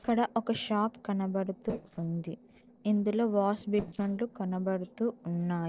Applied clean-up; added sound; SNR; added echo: neural separator model SepFormer DNS4.